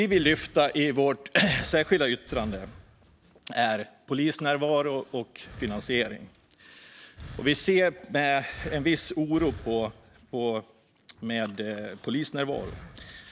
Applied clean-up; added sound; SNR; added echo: none; Breathing; 19 dB; none.